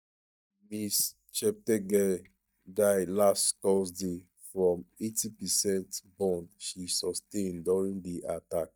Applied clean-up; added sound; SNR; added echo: neural mask model DeepFilterNet 3.